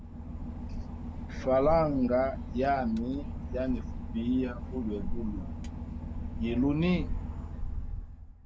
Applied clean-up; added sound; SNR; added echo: none; Engine / Boat, Water vehicle; 4 dB; none.